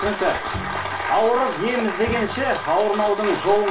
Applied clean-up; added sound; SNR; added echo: none; Bowed string instrument; 17 dB; reverberation time 0.3 s.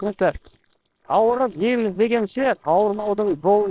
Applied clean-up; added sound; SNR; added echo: neural separator model SepFormer WHAMR!.